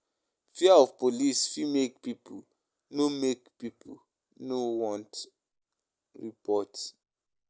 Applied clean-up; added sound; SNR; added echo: none; none; none; none.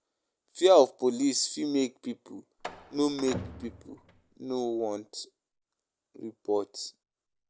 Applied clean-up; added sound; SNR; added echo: none; Slam; 15 dB; none.